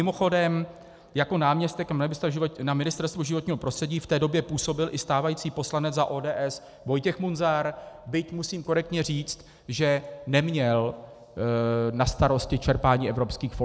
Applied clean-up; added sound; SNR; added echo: none; none; none; none.